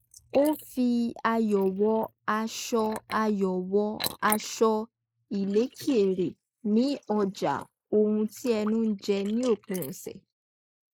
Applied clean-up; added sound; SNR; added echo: neural mask model Resemble Enhance denoiser.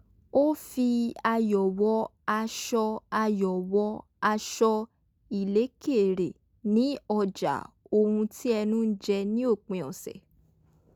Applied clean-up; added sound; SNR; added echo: none; none; none; none.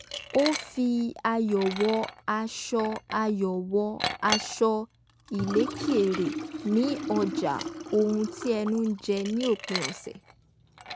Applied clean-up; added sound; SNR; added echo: none; Liquid; 8 dB; none.